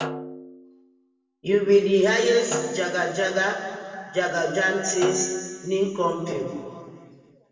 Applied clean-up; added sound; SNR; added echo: none; Snare drum; 15 dB; reverberation time 2.3 s.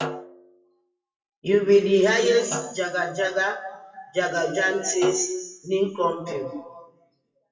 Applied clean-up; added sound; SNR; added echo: classical method WPE with log-MMSE.